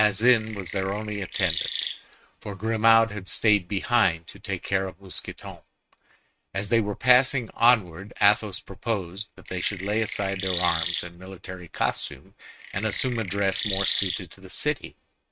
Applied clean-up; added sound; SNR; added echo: neural mask model RNNoise.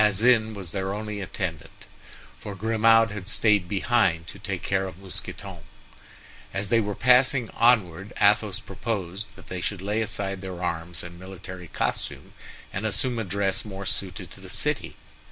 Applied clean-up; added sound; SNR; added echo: none; none; none; none.